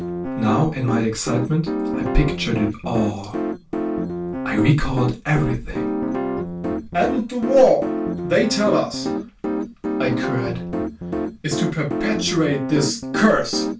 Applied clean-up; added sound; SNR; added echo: none; Piano; 3 dB; reverberation time 0.2 s.